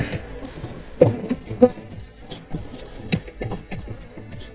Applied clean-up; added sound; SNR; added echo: neural mask model DeepFilterNet 3.